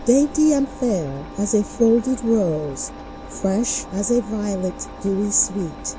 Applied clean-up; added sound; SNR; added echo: none; Engine; 14 dB; none.